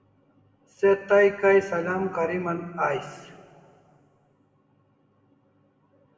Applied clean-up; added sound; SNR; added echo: none; none; none; reverberation time 2.0 s.